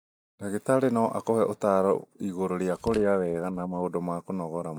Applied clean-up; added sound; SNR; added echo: neural mask model DeepFilterNet 3.